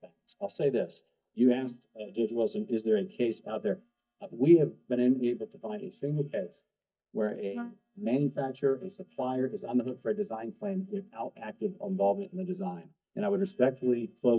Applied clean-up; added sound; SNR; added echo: neural mask model DeepFilterNet 3.